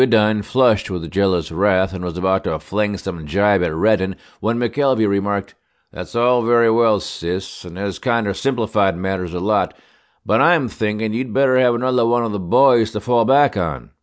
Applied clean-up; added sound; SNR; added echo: none; none; none; none.